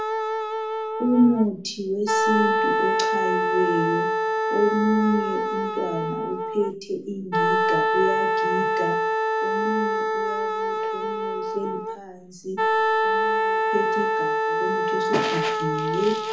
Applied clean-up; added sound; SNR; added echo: none; Wind instrument, woodwind instrument; -3 dB; reverberation time 0.4 s.